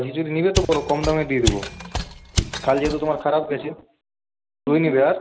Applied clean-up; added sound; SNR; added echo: none; Mechanisms; 4 dB; none.